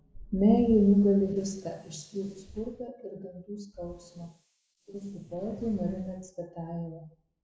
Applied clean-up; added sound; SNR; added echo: neural mask model Resemble Enhance denoiser.